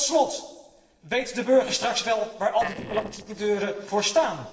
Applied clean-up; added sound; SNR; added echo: neural separator model SepFormer DNS4.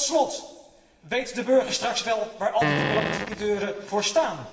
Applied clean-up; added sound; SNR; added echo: none; Fart; 1 dB; reverberation time 1.1 s.